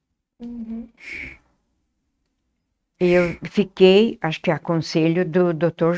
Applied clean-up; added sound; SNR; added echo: neural mask model RNNoise.